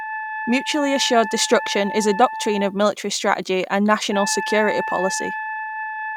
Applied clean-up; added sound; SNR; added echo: none; Wind instrument, woodwind instrument; 8 dB; none.